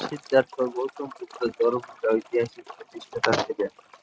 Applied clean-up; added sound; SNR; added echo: neural mask model RNNoise.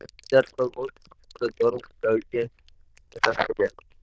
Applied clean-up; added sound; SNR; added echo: neural diffusion model UNIVERSE++.